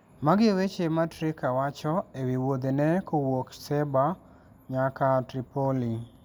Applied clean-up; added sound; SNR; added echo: none; none; none; none.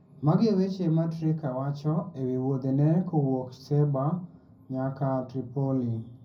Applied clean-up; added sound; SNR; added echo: none; none; none; reverberation time 0.4 s.